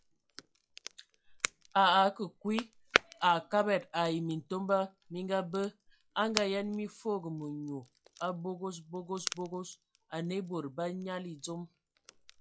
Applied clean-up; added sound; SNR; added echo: classical method log-MMSE.